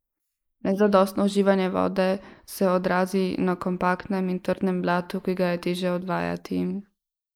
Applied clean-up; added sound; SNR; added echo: neural mask model Resemble Enhance denoiser.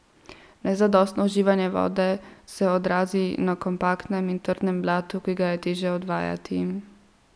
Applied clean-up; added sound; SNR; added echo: none; none; none; none.